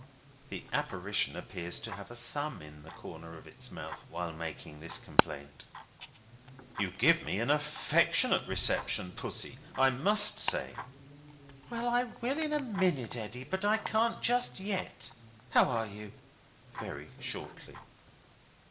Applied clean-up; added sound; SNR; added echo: none; Tick-tock; 8 dB; reverberation time 0.6 s.